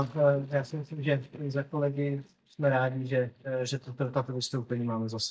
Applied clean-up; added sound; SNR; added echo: neural mask model DeepFilterNet 3.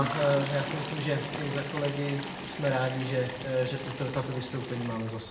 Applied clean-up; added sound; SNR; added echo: none; Toilet flush; 7 dB; reverberation time 0.9 s.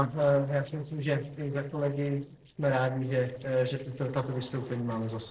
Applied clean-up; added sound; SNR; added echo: neural separator model SepFormer DNS4.